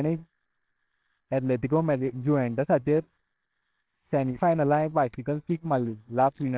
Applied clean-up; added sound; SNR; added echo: neural separator model SepFormer WHAMR!.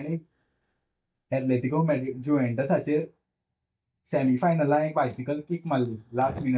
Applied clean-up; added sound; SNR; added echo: neural mask model DeepFilterNet 3.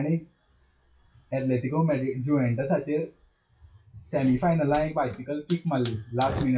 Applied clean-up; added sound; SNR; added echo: classical method WPE with log-MMSE.